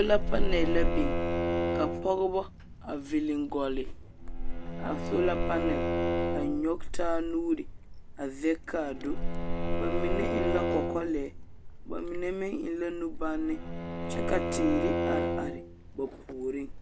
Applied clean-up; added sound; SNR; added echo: none; Bowed string instrument + Wind; -2 dB; none.